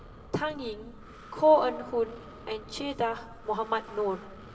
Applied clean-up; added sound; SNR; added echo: none; Breathing; 18 dB; reverberation time 2.8 s.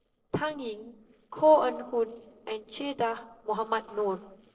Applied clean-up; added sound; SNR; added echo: neural separator model SepFormer DNS4.